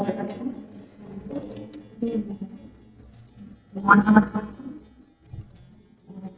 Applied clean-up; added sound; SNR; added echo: neural mask model DeepFilterNet 3.